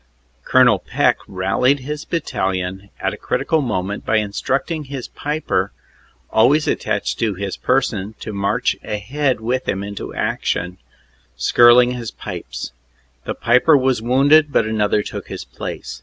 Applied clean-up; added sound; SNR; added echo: none; none; none; none.